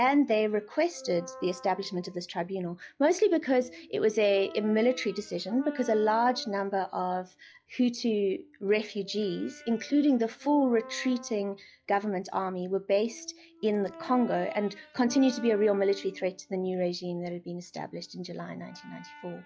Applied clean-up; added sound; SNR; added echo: classical method log-MMSE.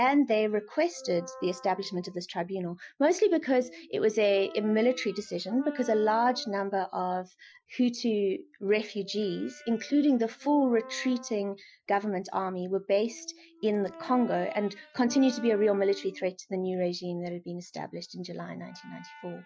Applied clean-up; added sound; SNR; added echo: classical method Wiener filter.